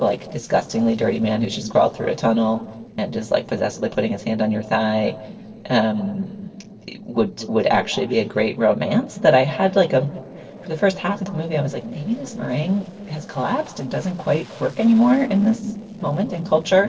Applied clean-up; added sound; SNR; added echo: neural separator model SepFormer DNS4.